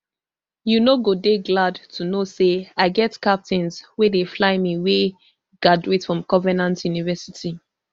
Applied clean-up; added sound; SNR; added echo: none; none; none; none.